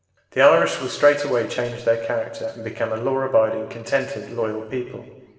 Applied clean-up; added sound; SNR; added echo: none; none; none; reverberation time 1.4 s.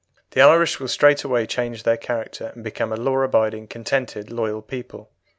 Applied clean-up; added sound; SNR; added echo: none; none; none; none.